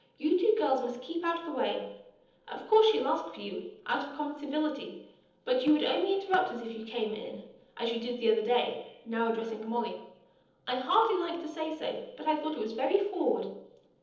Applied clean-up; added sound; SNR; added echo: neural separator model SepFormer DNS4.